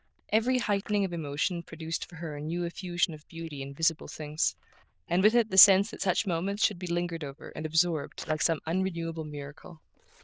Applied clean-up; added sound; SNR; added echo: neural diffusion model UNIVERSE++.